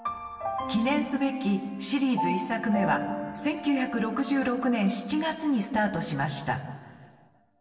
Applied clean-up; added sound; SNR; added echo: none; none; none; reverberation time 1.9 s.